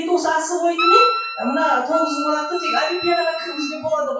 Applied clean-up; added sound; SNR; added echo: classical method WPE with log-MMSE.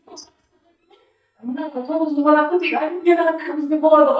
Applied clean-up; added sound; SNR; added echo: neural mask model DeepFilterNet 3.